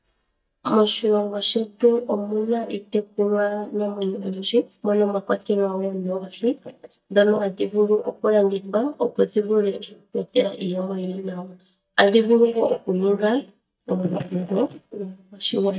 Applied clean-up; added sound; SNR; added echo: neural mask model DeepFilterNet 3.